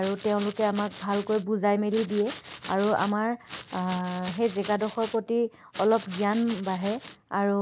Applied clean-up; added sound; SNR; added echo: none; Domestic sounds, home sounds; 12 dB; none.